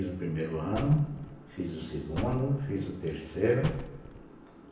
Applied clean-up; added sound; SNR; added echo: none; Slam; 11 dB; reverberation time 0.9 s.